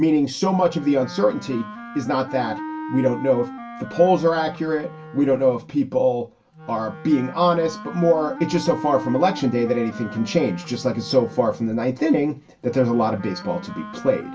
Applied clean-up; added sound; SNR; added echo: none; Wind instrument, woodwind instrument; 14 dB; reverberation time 0.2 s.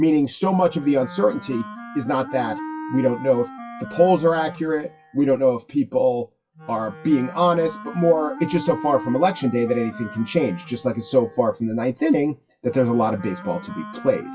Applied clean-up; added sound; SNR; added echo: classical method WPE with log-MMSE.